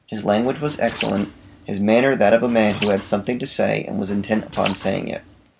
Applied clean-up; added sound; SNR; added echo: none; Liquid; 16 dB; none.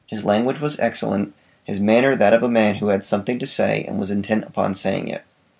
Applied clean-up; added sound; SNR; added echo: none; none; none; none.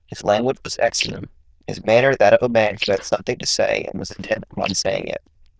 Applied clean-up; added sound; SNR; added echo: neural diffusion model UNIVERSE++.